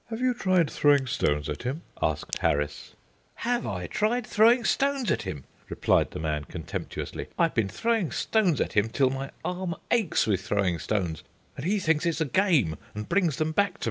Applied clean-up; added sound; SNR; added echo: none; Crack; 19 dB; none.